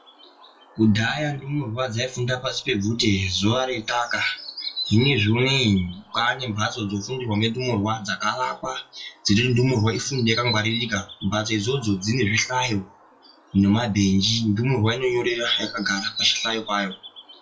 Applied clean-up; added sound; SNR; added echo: classical method WPE with log-MMSE.